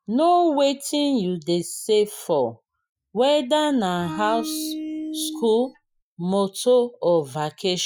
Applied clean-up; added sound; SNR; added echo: classical method Wiener filter.